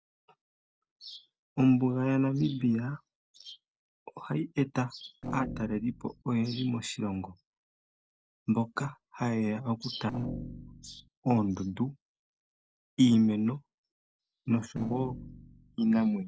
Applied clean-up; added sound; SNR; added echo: neural separator model SepFormer DNS4.